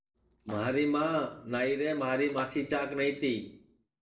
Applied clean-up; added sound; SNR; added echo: neural separator model SepFormer DNS4.